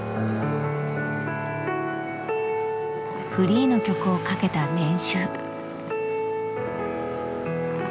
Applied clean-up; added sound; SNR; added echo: none; none; none; none.